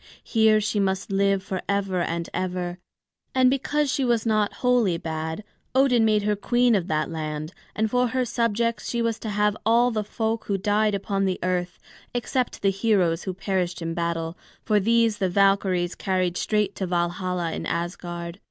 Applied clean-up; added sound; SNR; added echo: none; none; none; none.